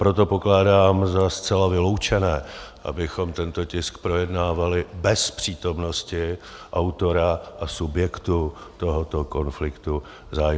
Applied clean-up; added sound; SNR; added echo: none; none; none; none.